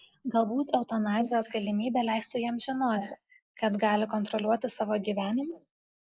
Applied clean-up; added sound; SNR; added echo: neural mask model Resemble Enhance denoiser.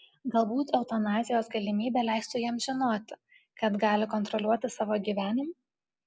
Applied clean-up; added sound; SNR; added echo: none; none; none; none.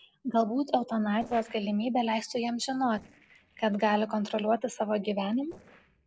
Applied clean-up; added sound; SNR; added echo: neural separator model SepFormer DNS4.